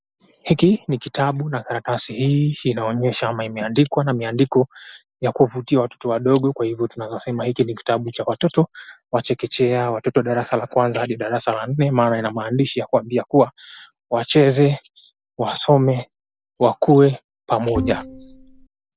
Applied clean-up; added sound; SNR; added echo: none; Bowed string instrument; 8 dB; none.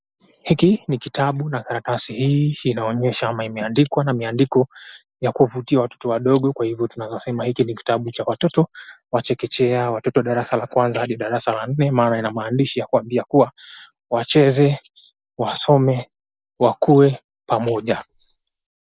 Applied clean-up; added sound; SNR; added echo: neural mask model Resemble Enhance denoiser.